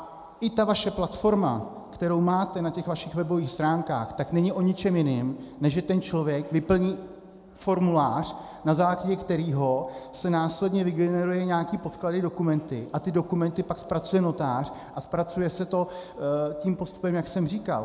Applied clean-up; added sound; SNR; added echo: none; none; none; none.